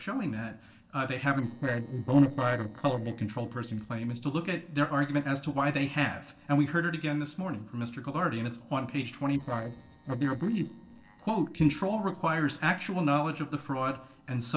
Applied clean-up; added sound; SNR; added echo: neural separator model SepFormer DNS4.